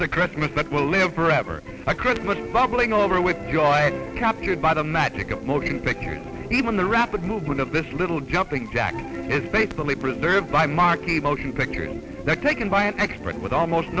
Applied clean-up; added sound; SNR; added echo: none; none; none; none.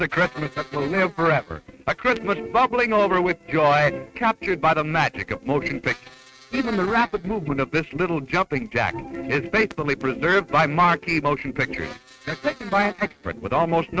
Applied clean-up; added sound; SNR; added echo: neural mask model RNNoise.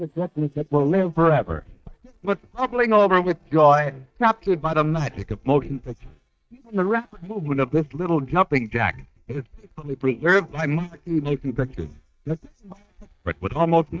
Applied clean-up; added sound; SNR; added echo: neural mask model DeepFilterNet 3.